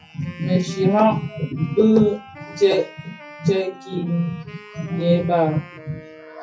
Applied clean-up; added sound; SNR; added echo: classical method WPE with log-MMSE.